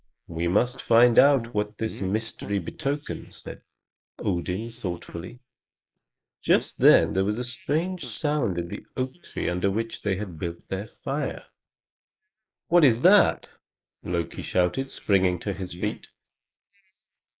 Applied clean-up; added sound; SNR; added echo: neural mask model Resemble Enhance denoiser.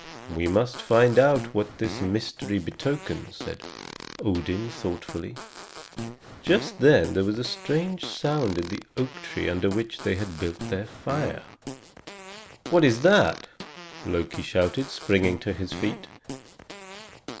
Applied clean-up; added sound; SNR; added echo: none; Fart; 14 dB; none.